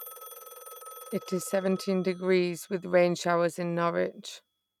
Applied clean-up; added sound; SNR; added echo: neural mask model RNNoise.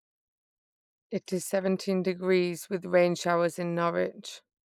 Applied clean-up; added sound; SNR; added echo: neural mask model Resemble Enhance denoiser.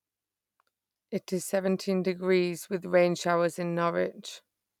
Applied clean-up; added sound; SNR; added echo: none; none; none; none.